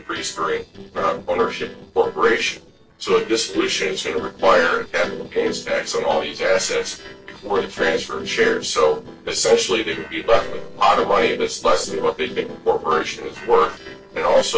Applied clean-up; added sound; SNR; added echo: neural separator model SepFormer DNS4.